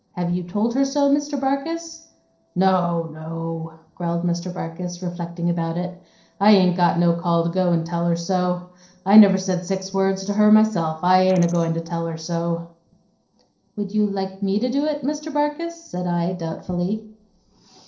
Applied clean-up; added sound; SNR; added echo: neural separator model SepFormer DNS4.